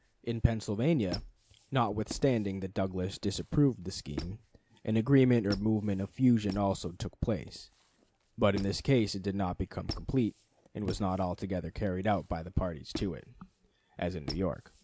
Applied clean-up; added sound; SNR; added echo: none; Squeak; 16 dB; none.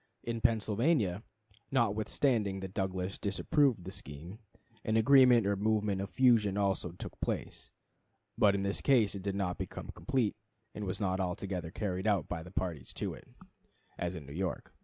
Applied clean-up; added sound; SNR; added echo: none; none; none; none.